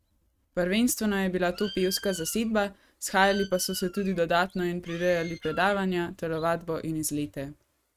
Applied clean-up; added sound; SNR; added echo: neural mask model RNNoise.